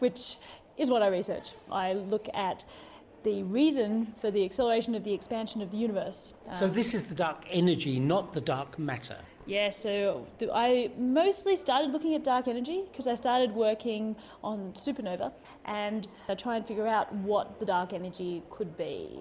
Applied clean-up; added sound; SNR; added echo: none; none; none; none.